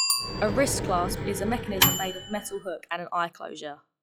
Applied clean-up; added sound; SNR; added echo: classical method log-MMSE.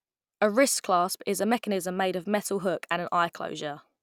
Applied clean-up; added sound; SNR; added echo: none; none; none; none.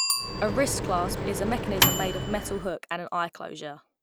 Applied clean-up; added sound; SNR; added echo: none; Microwave oven + Bicycle bell; -1 dB; none.